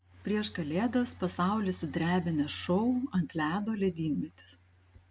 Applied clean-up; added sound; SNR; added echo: none; none; none; none.